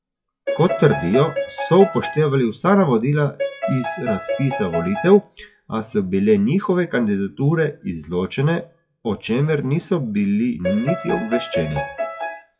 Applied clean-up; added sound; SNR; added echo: classical method WPE with log-MMSE.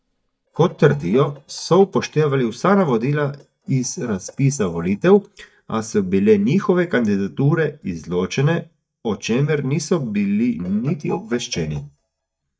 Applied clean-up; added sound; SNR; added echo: neural mask model DeepFilterNet 3.